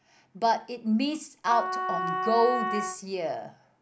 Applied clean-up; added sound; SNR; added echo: none; Wind instrument, woodwind instrument; 3 dB; none.